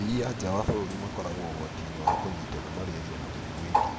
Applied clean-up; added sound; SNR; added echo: none; Bird; -1 dB; none.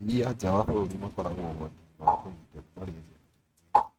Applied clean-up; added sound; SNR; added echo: neural mask model RNNoise.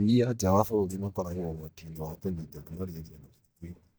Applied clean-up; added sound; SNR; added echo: neural mask model DeepFilterNet 3.